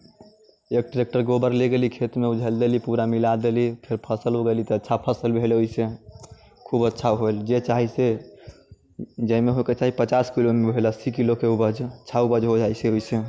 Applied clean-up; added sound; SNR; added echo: none; none; none; none.